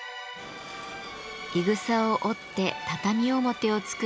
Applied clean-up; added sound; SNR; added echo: none; none; none; none.